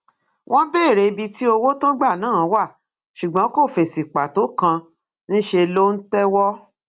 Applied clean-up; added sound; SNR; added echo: none; none; none; none.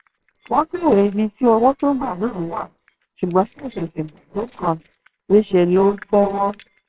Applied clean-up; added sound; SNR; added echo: neural separator model SepFormer WHAMR!.